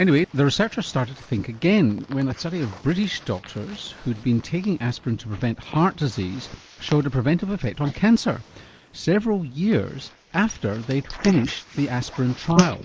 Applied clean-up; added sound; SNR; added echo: neural mask model Resemble Enhance denoiser.